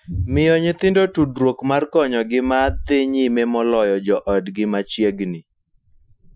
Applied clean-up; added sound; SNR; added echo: classical method Wiener filter.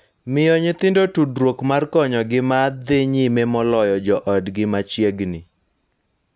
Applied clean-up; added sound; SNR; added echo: none; none; none; none.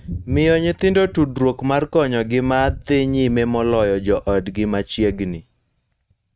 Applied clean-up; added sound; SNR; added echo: neural mask model RNNoise.